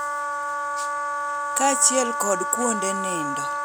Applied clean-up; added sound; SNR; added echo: none; Wind instrument, woodwind instrument; 1 dB; none.